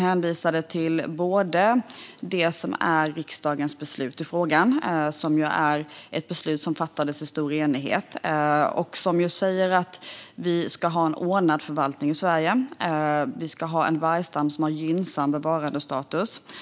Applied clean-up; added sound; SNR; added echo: none; none; none; none.